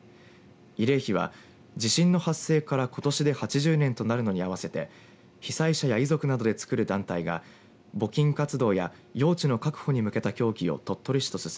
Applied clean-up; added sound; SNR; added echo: none; none; none; none.